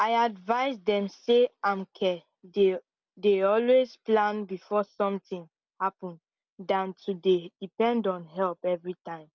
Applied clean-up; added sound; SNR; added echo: none; none; none; none.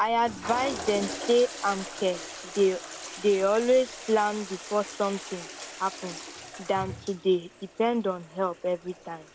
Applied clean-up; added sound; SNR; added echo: none; Toilet flush; 12 dB; none.